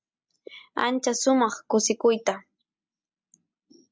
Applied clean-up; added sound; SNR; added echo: none; none; none; none.